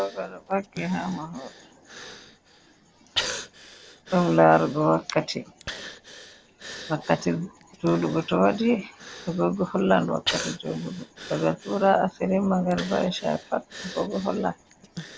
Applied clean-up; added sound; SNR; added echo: none; Breathing; 13 dB; none.